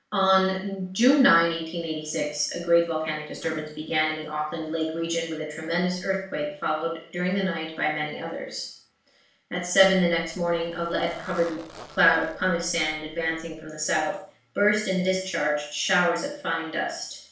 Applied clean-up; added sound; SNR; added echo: neural separator model SepFormer DNS4.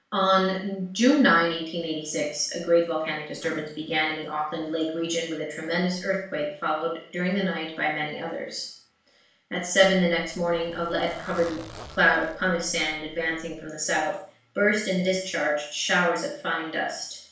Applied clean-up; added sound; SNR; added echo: none; Zipper (clothing); 19 dB; reverberation time 0.5 s.